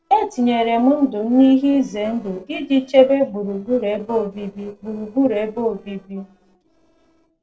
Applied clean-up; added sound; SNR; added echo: neural separator model SepFormer DNS4.